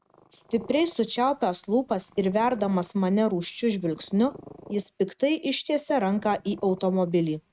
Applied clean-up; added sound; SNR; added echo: neural mask model RNNoise.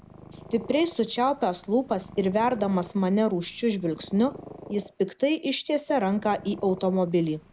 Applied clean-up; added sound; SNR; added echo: none; Purr; 20 dB; none.